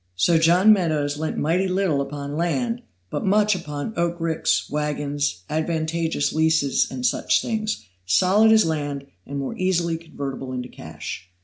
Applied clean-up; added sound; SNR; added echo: none; none; none; none.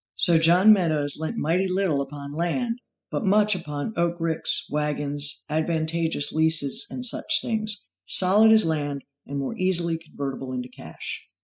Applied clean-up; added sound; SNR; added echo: classical method spectral subtraction.